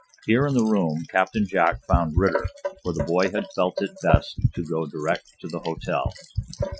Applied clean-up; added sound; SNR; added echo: classical method Wiener filter.